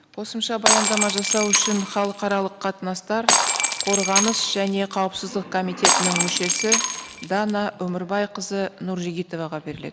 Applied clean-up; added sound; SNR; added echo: none; Shatter; -2 dB; none.